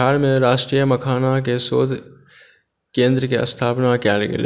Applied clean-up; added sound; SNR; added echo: none; none; none; none.